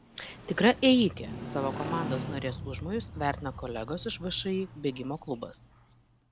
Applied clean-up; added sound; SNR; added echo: none; Motorcycle; 10 dB; none.